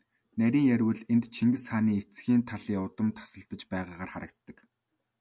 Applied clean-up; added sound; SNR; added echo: none; none; none; none.